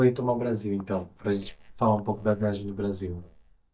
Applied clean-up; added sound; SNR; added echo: neural mask model DeepFilterNet 3.